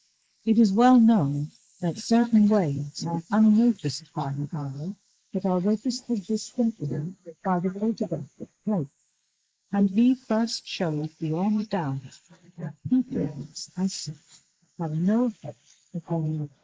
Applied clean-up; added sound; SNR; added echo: neural mask model Resemble Enhance denoiser.